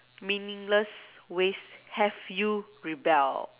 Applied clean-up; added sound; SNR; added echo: none; none; none; none.